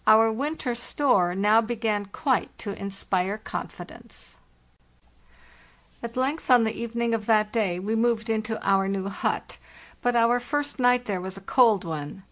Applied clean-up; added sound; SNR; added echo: none; none; none; none.